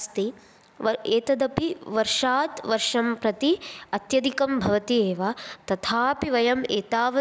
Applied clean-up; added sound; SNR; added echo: none; none; none; none.